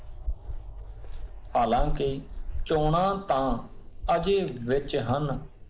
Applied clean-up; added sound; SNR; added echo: neural mask model Resemble Enhance denoiser.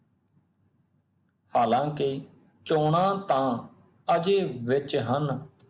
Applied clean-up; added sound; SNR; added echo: none; none; none; none.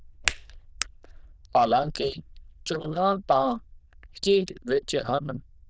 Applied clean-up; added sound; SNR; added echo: neural diffusion model UNIVERSE++.